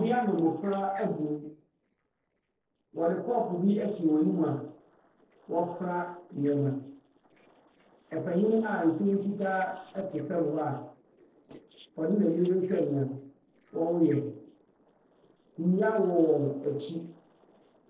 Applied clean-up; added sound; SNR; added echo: neural separator model SepFormer DNS4.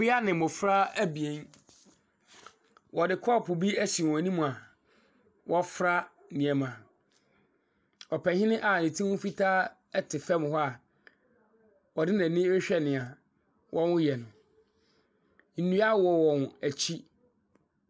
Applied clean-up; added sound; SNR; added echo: none; none; none; none.